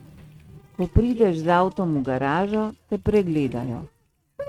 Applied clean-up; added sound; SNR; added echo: neural mask model RNNoise.